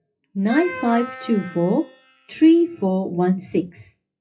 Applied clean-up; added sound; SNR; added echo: classical method WPE with log-MMSE.